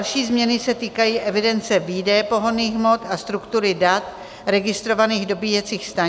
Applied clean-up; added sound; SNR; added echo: none; none; none; none.